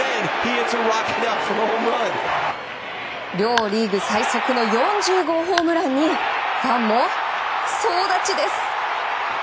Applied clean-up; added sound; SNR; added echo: none; none; none; none.